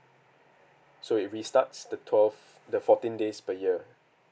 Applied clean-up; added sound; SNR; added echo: none; none; none; none.